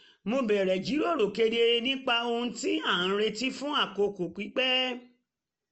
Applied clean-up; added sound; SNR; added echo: none; none; none; none.